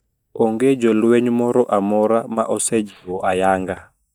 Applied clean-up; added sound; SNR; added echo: neural mask model DeepFilterNet 3.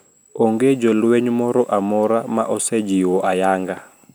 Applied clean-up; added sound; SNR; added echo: none; none; none; none.